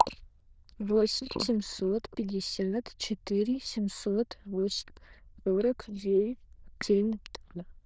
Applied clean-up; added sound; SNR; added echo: neural diffusion model UNIVERSE++.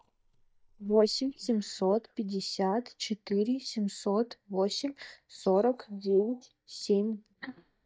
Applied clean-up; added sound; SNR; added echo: neural mask model DeepFilterNet 3.